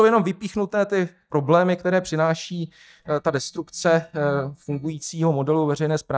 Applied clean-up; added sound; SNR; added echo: neural mask model DeepFilterNet 3.